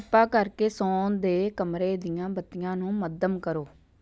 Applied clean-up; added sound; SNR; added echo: none; none; none; none.